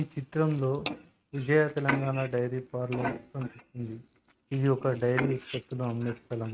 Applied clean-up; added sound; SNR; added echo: neural mask model RNNoise.